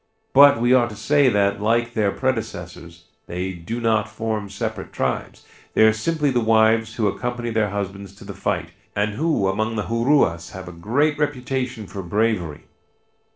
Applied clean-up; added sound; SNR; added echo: neural separator model SepFormer DNS4.